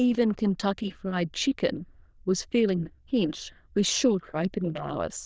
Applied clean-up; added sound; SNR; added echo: neural diffusion model UNIVERSE++.